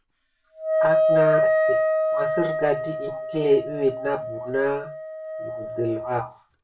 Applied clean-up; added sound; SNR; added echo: none; Wind instrument, woodwind instrument; -3 dB; reverberation time 0.2 s.